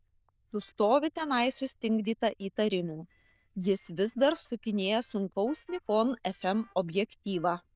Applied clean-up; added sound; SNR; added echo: neural diffusion model UNIVERSE++.